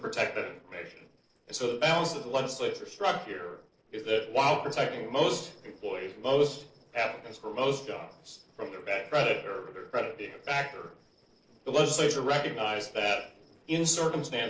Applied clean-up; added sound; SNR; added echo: neural separator model SepFormer DNS4.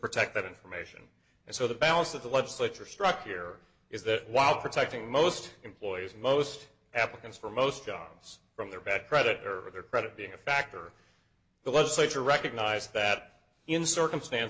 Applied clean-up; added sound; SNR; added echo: none; none; none; none.